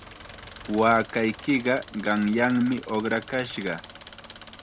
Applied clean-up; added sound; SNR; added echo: none; Engine; 18 dB; none.